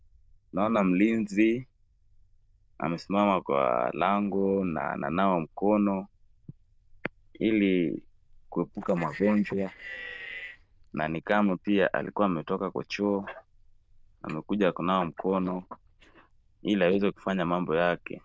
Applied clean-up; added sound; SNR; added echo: neural diffusion model UNIVERSE++.